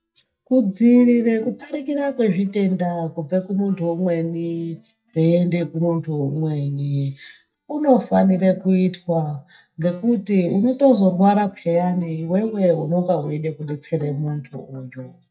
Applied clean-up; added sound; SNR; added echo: neural mask model DeepFilterNet 3.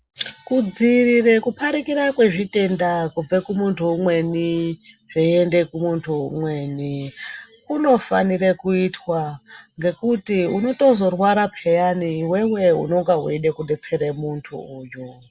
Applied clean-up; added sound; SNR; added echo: none; none; none; none.